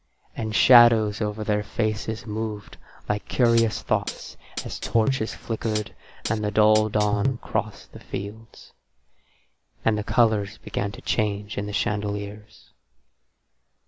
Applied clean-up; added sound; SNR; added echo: none; Hi-hat; 6 dB; none.